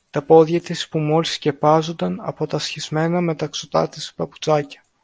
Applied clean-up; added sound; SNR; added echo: none; none; none; none.